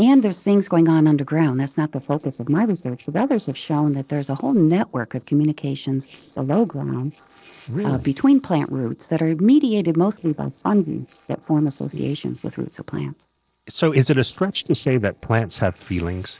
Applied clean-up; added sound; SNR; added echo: neural separator model SepFormer DNS4.